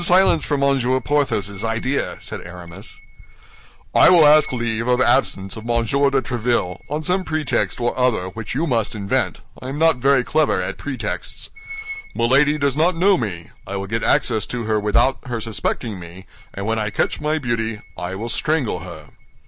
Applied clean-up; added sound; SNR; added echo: none; Wind chime; 13 dB; none.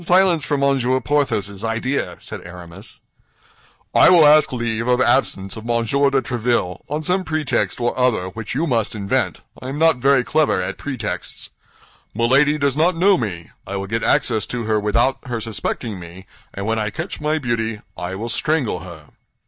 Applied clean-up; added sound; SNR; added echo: neural mask model DeepFilterNet 3.